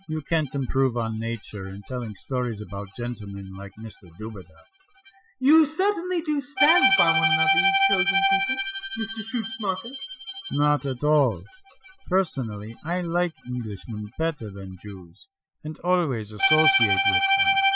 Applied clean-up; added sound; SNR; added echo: classical method Wiener filter.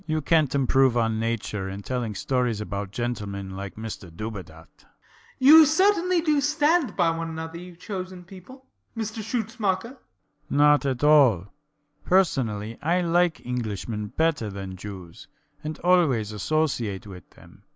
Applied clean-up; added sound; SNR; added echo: none; none; none; none.